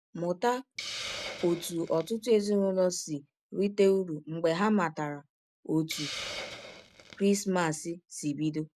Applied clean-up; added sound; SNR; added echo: none; Hiss; 15 dB; none.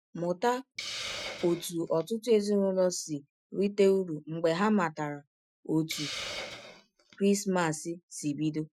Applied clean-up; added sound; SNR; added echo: classical method Wiener filter.